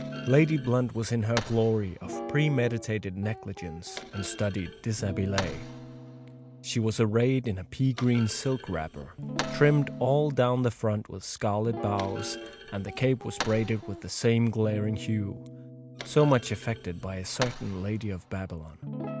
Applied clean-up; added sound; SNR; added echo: none; Guitar + Thump, thud; 11 dB; none.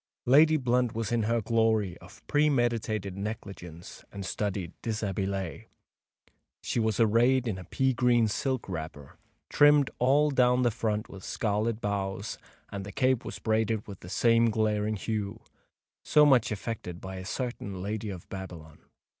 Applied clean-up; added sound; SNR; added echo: none; none; none; none.